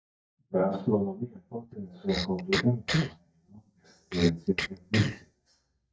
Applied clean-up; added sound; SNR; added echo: neural mask model DeepFilterNet 3.